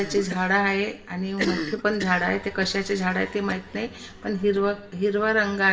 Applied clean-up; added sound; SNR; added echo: none; Cough; 12 dB; reverberation time 1.0 s.